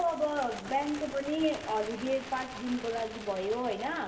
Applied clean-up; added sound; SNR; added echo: none; Bird; 13 dB; reverberation time 1.8 s.